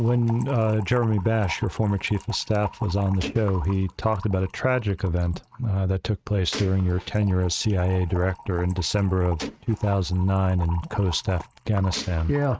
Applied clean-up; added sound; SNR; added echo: neural mask model RNNoise.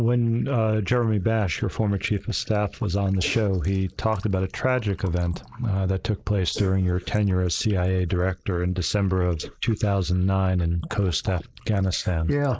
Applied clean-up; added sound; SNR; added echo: neural mask model Resemble Enhance denoiser.